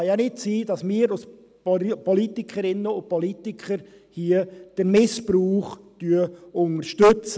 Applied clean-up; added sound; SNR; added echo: none; none; none; none.